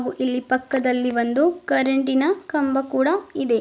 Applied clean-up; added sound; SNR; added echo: none; none; none; none.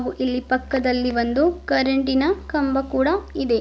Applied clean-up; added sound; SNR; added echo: none; Musical instrument; 18 dB; none.